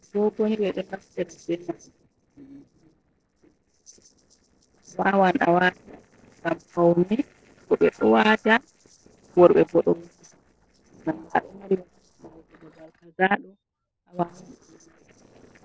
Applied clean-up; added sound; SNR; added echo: neural separator model SepFormer DNS4.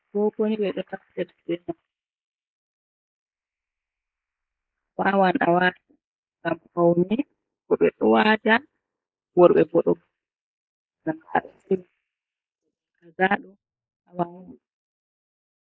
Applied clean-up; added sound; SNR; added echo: neural mask model Resemble Enhance denoiser.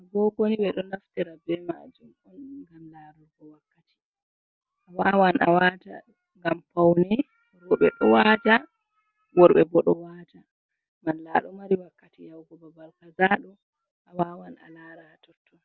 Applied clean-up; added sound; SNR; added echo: none; none; none; none.